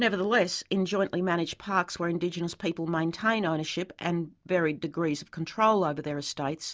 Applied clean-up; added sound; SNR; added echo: none; none; none; none.